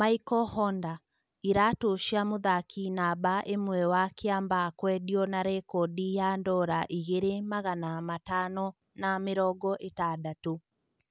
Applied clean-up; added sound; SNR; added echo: none; none; none; none.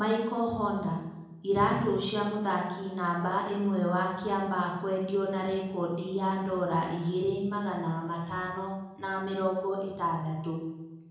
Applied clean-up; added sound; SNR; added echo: none; none; none; reverberation time 0.9 s.